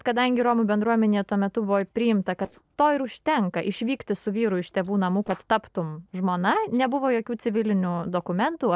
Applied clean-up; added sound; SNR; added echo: neural separator model SepFormer DNS4.